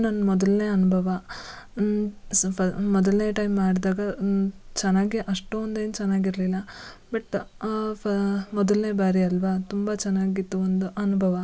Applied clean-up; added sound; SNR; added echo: none; none; none; none.